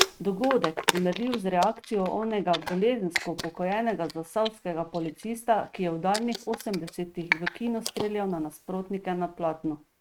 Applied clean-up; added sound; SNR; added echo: neural mask model RNNoise.